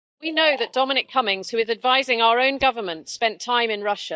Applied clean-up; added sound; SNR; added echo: neural mask model DeepFilterNet 3.